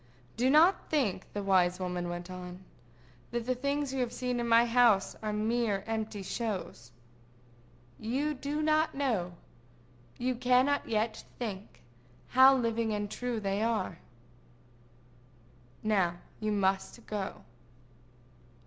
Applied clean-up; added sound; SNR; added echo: none; none; none; none.